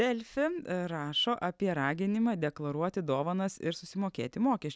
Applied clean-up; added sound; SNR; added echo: none; none; none; none.